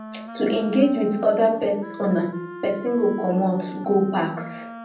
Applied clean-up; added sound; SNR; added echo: none; Wind instrument, woodwind instrument; 14 dB; reverberation time 0.6 s.